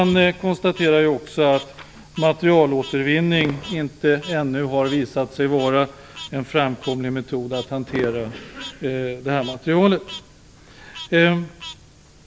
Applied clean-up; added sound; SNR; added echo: none; Frog + Fireworks; 18 dB; none.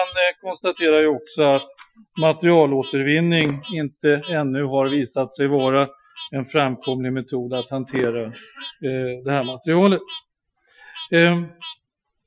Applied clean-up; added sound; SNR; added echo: classical method Wiener filter.